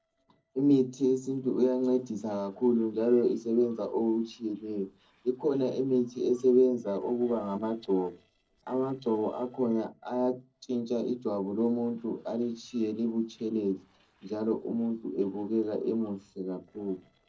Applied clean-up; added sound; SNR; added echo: neural separator model SepFormer DNS4.